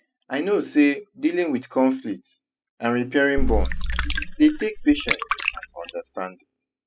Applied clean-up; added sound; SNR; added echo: classical method spectral subtraction.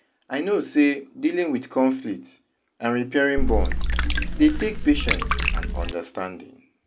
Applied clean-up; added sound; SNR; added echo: none; Water / Liquid; -2 dB; none.